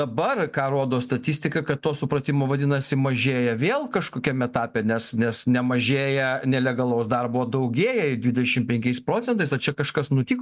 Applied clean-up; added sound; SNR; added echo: none; none; none; none.